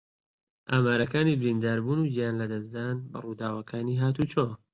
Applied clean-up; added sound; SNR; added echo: none; none; none; none.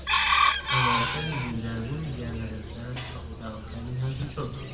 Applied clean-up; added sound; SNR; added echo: none; Chicken, rooster; -4 dB; reverberation time 2.2 s.